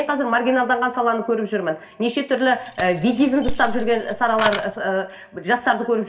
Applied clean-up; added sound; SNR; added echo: none; Keys jangling; 6 dB; reverberation time 0.6 s.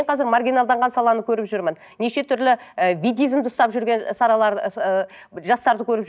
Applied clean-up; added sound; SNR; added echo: none; none; none; none.